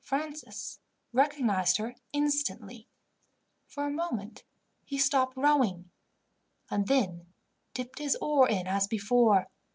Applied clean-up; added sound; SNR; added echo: none; none; none; none.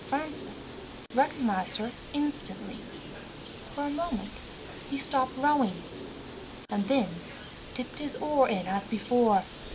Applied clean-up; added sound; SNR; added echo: none; Bird; 12 dB; none.